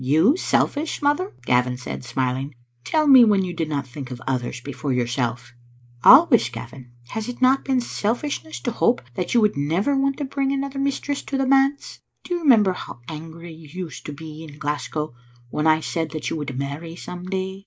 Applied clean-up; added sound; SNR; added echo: neural mask model Resemble Enhance denoiser.